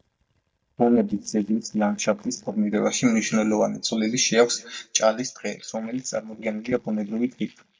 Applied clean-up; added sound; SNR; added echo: neural mask model DeepFilterNet 3.